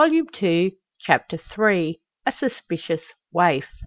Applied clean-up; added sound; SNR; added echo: none; none; none; none.